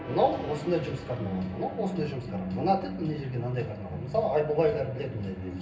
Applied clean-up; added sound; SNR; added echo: none; Gong; 18 dB; reverberation time 0.4 s.